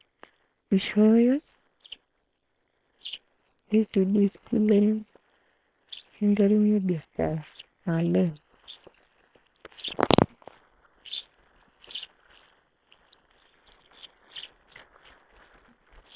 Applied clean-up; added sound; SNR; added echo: neural separator model SepFormer WHAM!.